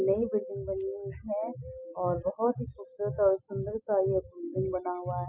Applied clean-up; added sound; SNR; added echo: classical method spectral subtraction.